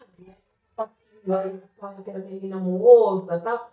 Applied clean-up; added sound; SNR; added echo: neural mask model DeepFilterNet 3.